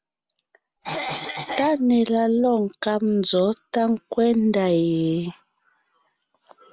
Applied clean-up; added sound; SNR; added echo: none; Cough; 8 dB; none.